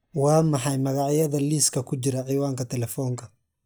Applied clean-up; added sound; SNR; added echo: neural mask model DeepFilterNet 3.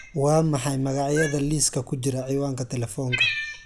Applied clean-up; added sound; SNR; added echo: none; Cat; 8 dB; none.